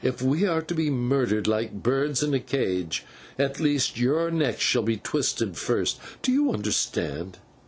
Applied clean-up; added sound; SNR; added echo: none; none; none; none.